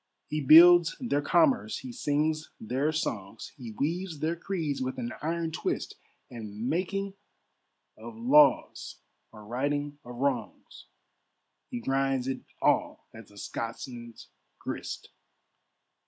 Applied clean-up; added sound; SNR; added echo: none; none; none; none.